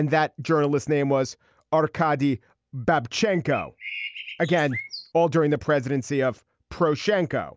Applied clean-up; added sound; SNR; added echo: none; Bird; 13 dB; none.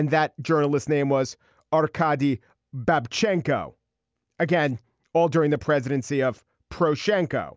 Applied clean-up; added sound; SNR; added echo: none; none; none; none.